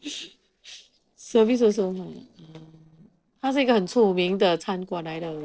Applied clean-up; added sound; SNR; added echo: neural separator model SepFormer DNS4.